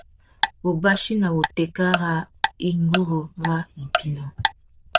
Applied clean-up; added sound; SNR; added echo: neural diffusion model UNIVERSE++.